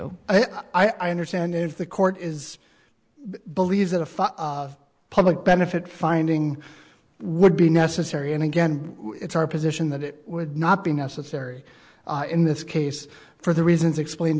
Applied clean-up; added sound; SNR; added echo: none; none; none; none.